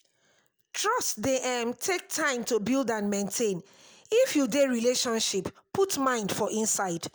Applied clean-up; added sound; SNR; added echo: none; none; none; none.